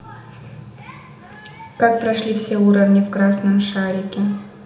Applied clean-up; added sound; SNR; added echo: none; none; none; reverberation time 0.8 s.